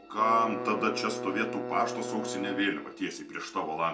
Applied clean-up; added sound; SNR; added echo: none; Bowed string instrument; 7 dB; reverberation time 0.2 s.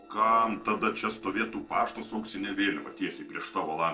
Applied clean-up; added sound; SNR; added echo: neural separator model SepFormer DNS4.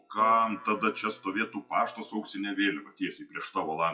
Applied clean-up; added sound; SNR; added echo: classical method WPE with log-MMSE.